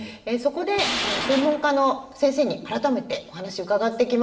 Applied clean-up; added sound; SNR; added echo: none; Tools; 6 dB; reverberation time 0.8 s.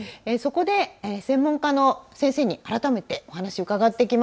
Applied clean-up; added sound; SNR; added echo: none; none; none; none.